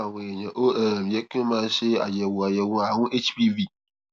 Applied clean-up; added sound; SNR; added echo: none; none; none; none.